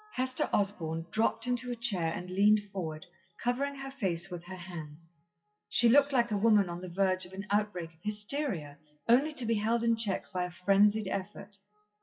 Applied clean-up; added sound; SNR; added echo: classical method WPE with log-MMSE.